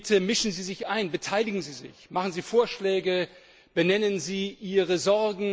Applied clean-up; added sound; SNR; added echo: none; none; none; none.